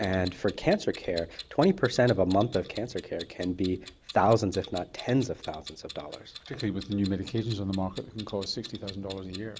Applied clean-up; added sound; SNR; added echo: none; Clock; 17 dB; none.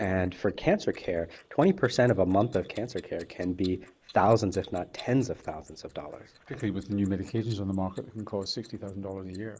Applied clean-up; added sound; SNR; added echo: neural mask model Resemble Enhance denoiser.